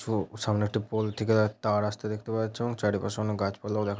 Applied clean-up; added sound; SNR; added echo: none; none; none; none.